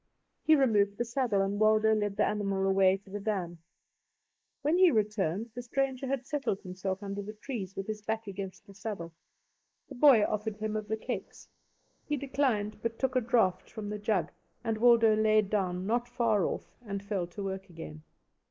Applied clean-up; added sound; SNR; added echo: neural mask model Resemble Enhance denoiser.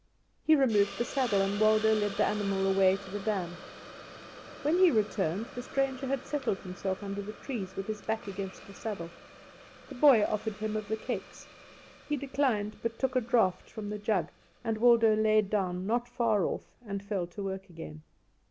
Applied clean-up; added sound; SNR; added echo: none; Hiss; 17 dB; none.